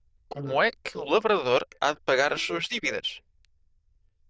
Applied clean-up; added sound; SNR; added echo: neural diffusion model UNIVERSE++.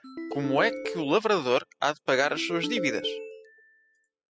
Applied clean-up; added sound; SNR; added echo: classical method spectral subtraction.